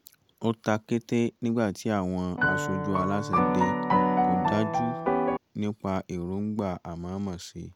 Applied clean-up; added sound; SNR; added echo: none; Piano; -5 dB; none.